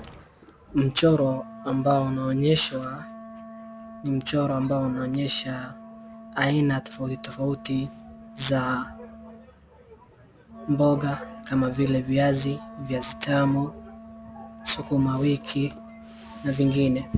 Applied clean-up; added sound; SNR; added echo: none; Wind instrument, woodwind instrument; 17 dB; none.